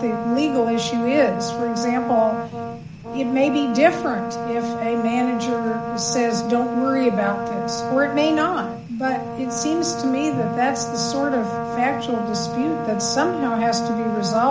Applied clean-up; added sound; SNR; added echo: none; Brass instrument; 5 dB; none.